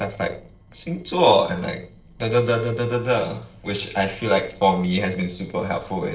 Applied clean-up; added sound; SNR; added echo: neural separator model SepFormer DNS4.